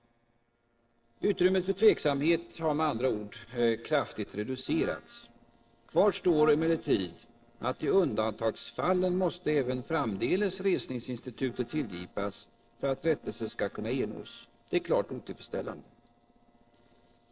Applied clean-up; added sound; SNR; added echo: neural separator model SepFormer DNS4.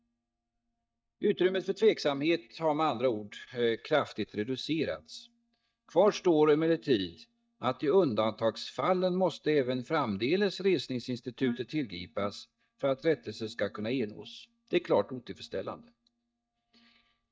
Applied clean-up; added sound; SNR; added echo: neural mask model DeepFilterNet 3.